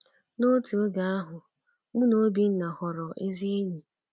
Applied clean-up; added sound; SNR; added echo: none; none; none; none.